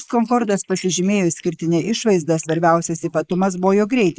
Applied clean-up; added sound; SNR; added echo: neural mask model Resemble Enhance denoiser.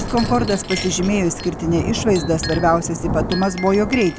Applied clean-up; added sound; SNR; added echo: none; Thunder / Rain + Chink, clink; 6 dB; none.